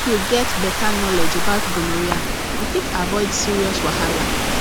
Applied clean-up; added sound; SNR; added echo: none; Rain / Thunderstorm; -3 dB; none.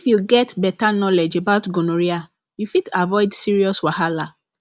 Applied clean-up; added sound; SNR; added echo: none; none; none; none.